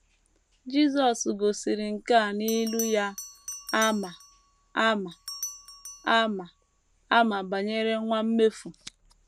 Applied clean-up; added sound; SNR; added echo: none; Bell; 16 dB; none.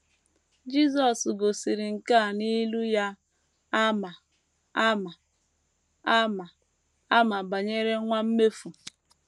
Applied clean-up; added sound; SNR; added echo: none; none; none; none.